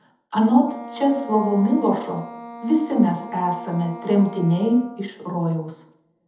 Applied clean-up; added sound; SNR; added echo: none; Wind instrument, woodwind instrument; 17 dB; reverberation time 0.7 s.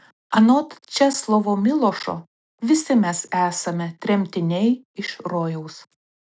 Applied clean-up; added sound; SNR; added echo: none; none; none; none.